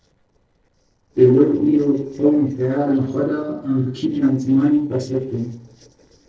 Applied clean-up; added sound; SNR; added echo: neural separator model SepFormer DNS4.